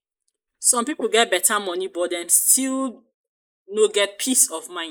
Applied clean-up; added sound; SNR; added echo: neural mask model Resemble Enhance denoiser.